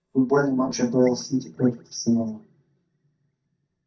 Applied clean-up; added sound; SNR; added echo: neural mask model DeepFilterNet 3.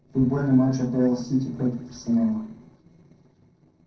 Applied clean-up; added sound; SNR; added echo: neural separator model SepFormer DNS4.